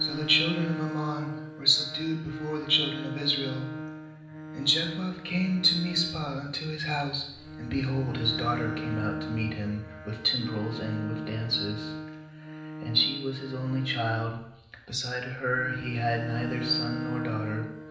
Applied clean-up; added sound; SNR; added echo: none; Bowed string instrument; 8 dB; reverberation time 0.8 s.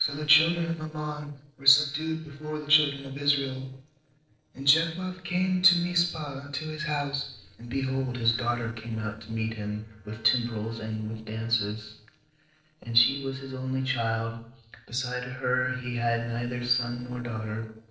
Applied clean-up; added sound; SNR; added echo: neural separator model SepFormer DNS4.